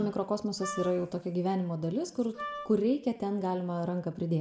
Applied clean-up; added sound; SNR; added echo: none; Wind instrument, woodwind instrument; 11 dB; reverberation time 0.7 s.